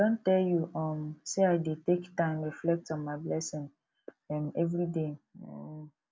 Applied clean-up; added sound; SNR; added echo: none; none; none; none.